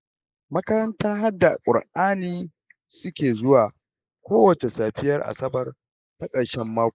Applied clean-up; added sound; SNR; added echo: neural mask model Resemble Enhance denoiser.